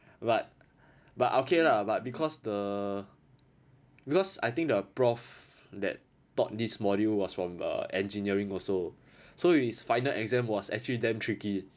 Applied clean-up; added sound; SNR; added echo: none; none; none; none.